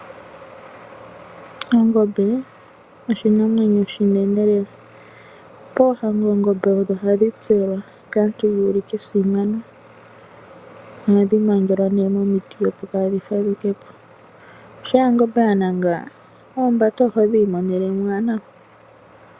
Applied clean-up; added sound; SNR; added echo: none; none; none; none.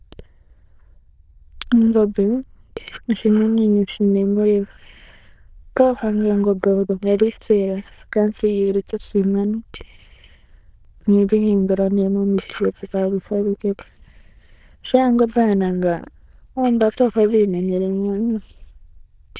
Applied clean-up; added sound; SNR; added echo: neural diffusion model UNIVERSE++.